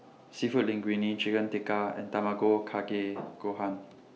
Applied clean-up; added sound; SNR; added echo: none; none; none; none.